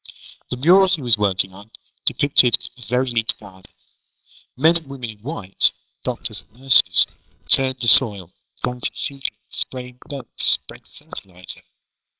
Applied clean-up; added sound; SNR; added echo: neural separator model SepFormer WHAMR!.